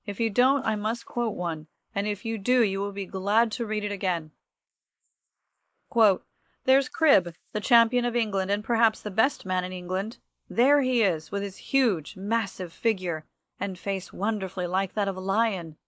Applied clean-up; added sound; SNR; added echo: neural mask model Resemble Enhance denoiser.